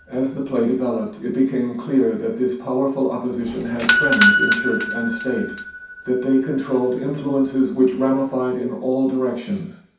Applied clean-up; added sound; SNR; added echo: none; Doorbell; 5 dB; reverberation time 0.6 s.